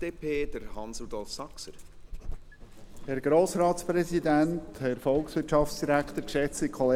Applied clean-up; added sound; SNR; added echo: none; Dog; 11 dB; none.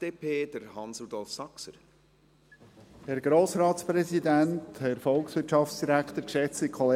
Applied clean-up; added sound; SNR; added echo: none; none; none; none.